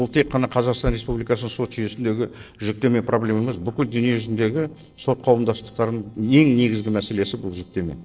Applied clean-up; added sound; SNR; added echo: neural separator model SepFormer DNS4.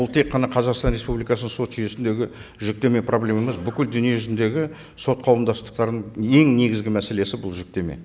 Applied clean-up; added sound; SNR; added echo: none; none; none; none.